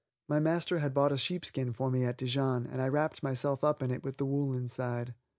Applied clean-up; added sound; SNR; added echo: none; none; none; none.